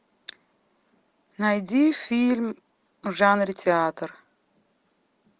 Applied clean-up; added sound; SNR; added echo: none; none; none; none.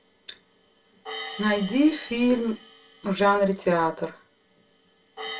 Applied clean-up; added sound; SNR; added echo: none; Hi-hat; 16 dB; reverberation time 0.2 s.